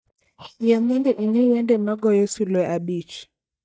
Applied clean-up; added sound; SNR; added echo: neural mask model DeepFilterNet 3.